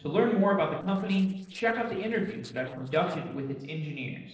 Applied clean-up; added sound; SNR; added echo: neural separator model SepFormer DNS4.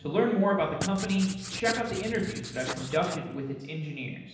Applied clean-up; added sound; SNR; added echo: none; Writing; 9 dB; reverberation time 0.9 s.